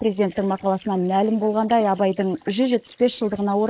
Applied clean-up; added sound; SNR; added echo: neural mask model Resemble Enhance denoiser.